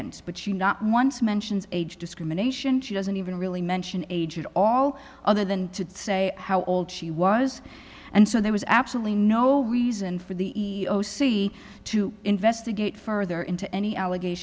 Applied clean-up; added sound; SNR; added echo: none; none; none; none.